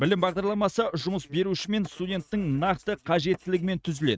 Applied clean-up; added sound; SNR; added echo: neural mask model RNNoise.